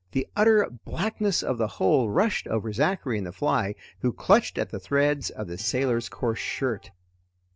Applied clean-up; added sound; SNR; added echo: neural separator model SepFormer DNS4.